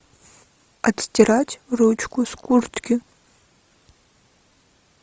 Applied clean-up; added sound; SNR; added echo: none; none; none; none.